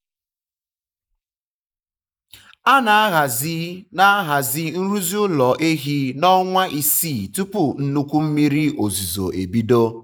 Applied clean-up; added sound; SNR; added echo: neural mask model Resemble Enhance denoiser.